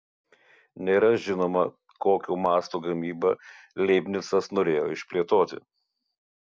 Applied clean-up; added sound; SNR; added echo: none; none; none; none.